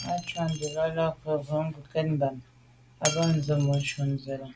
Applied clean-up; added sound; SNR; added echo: none; Shatter; 13 dB; none.